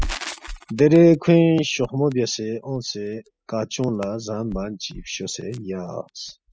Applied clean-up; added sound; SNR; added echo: classical method spectral subtraction.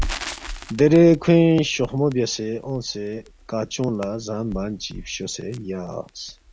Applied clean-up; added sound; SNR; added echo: none; Crackle; 14 dB; none.